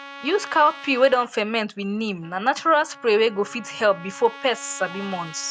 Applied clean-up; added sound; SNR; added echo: none; Trumpet; 18 dB; none.